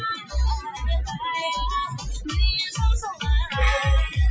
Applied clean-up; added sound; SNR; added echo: classical method Wiener filter.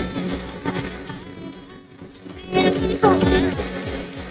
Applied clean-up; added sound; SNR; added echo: neural mask model RNNoise.